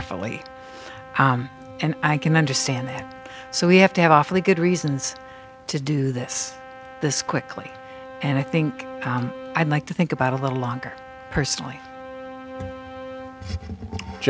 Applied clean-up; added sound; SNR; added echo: none; Brass instrument + Bowed string instrument; 16 dB; none.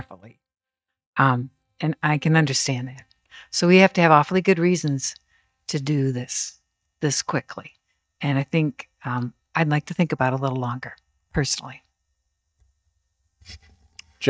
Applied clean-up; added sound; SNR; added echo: neural mask model DeepFilterNet 3.